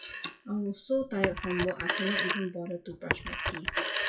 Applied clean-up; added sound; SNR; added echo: classical method WPE with log-MMSE.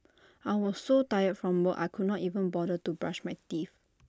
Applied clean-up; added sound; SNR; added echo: none; none; none; none.